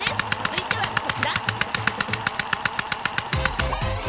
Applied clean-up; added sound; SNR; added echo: none; Tools; -4 dB; none.